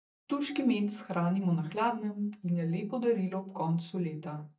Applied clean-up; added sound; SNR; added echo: neural mask model DeepFilterNet 3.